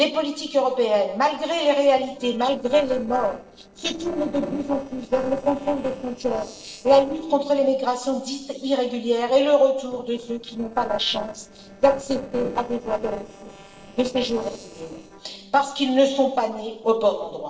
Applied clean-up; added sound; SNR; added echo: neural separator model SepFormer DNS4.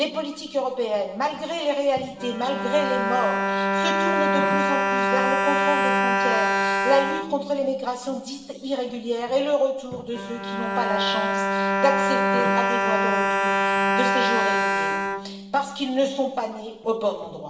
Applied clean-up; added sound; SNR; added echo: none; Bowed string instrument; -2 dB; reverberation time 1.0 s.